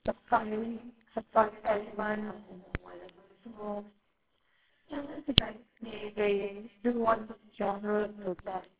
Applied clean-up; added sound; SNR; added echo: neural separator model SepFormer WHAMR!.